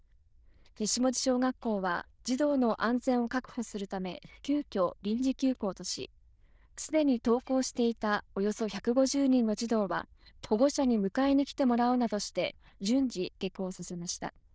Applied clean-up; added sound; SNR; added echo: neural diffusion model UNIVERSE++.